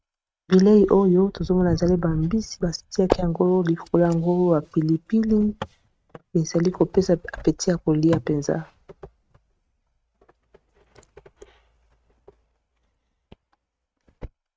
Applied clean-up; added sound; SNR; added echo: neural mask model RNNoise.